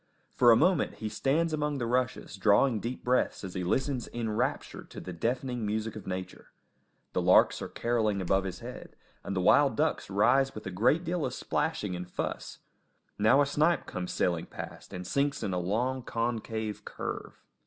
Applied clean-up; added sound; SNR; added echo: none; Slam; 12 dB; none.